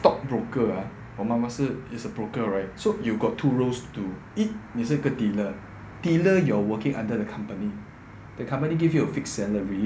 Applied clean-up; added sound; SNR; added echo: none; none; none; none.